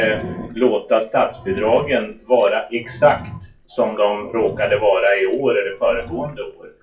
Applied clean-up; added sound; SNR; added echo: classical method WPE with log-MMSE.